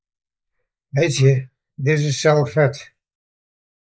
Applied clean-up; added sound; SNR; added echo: neural mask model Resemble Enhance denoiser.